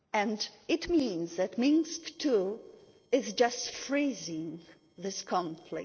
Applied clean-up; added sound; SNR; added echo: neural separator model SepFormer DNS4.